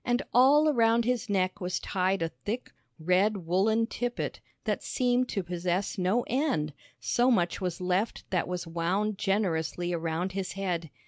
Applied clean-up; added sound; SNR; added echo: none; none; none; none.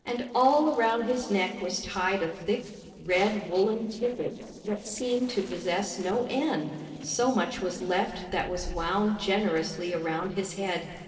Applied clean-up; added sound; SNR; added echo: neural separator model SepFormer DNS4.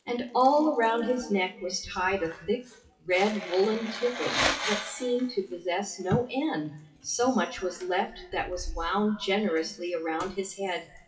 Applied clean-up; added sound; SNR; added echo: classical method WPE with log-MMSE.